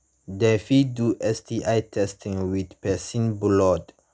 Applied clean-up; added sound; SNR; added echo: none; none; none; none.